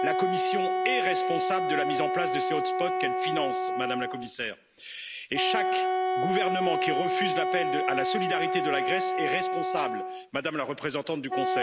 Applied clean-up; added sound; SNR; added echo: none; Wind instrument, woodwind instrument; -3 dB; none.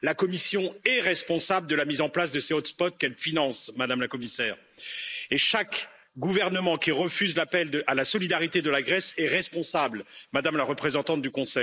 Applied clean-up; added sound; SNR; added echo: neural mask model Resemble Enhance denoiser.